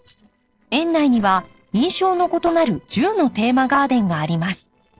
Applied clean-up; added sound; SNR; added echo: neural separator model SepFormer DNS4.